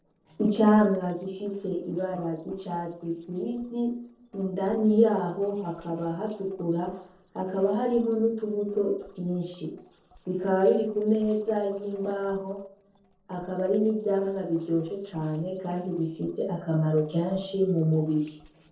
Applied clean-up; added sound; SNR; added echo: neural separator model SepFormer DNS4.